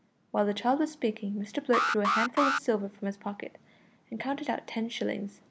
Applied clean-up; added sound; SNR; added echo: none; Alarm; -1 dB; none.